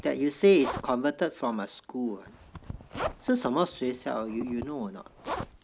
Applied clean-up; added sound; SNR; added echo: none; Zipper (clothing); 12 dB; none.